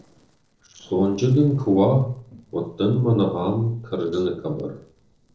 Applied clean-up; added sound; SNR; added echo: neural separator model SepFormer DNS4.